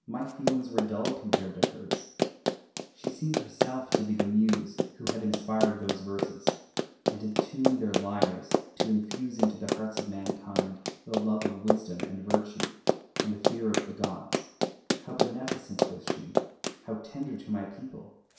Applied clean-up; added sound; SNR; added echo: none; Run; -2 dB; reverberation time 0.7 s.